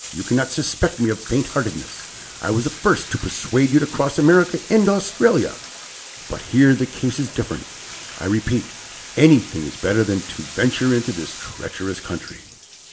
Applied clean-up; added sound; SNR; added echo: none; Bathtub (filling or washing); 15 dB; reverberation time 0.4 s.